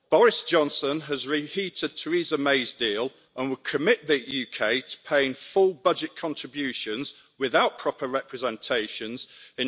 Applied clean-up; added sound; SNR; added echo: none; none; none; none.